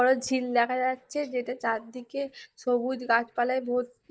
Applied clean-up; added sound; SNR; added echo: neural mask model DeepFilterNet 3.